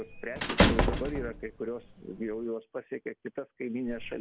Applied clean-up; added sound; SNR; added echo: none; Squeak / Slam / Human group actions; -4 dB; none.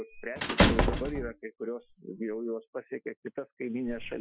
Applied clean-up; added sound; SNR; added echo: classical method Wiener filter.